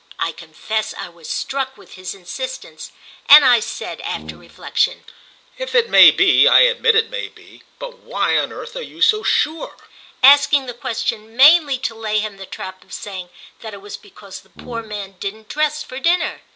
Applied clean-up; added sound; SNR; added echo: none; Brass instrument; 18 dB; none.